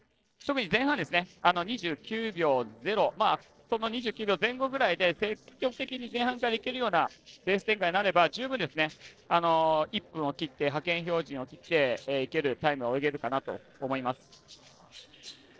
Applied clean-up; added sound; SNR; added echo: neural separator model SepFormer DNS4.